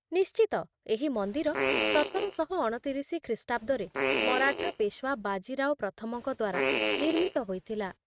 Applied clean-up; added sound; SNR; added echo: neural mask model RNNoise.